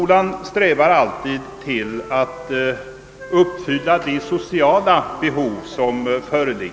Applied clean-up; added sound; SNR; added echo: none; Wind instrument, woodwind instrument; 19 dB; none.